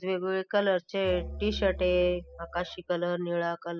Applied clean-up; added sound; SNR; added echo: classical method spectral subtraction.